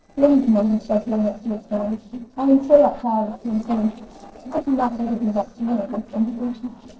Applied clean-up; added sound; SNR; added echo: neural separator model SepFormer DNS4.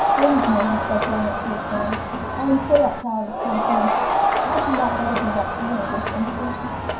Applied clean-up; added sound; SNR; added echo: none; Crowd; -1 dB; reverberation time 0.5 s.